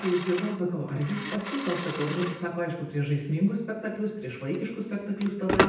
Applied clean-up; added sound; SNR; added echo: none; Telephone; 5 dB; reverberation time 0.8 s.